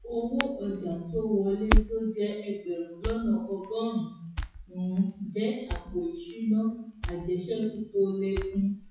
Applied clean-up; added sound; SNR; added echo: classical method WPE with log-MMSE.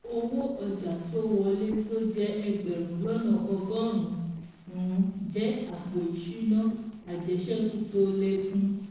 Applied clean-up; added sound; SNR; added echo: neural separator model SepFormer DNS4.